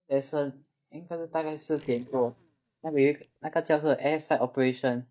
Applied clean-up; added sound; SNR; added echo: neural mask model DeepFilterNet 3.